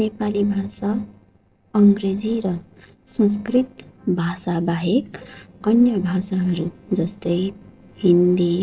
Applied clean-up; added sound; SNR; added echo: neural separator model SepFormer DNS4.